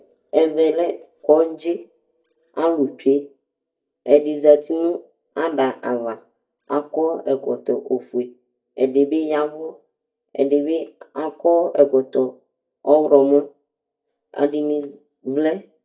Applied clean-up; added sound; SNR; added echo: neural mask model DeepFilterNet 3.